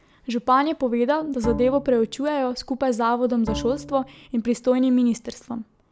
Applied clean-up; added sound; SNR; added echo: none; Bowed string instrument; 13 dB; none.